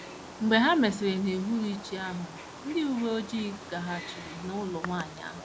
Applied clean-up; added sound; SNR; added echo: none; Wild animals; 13 dB; none.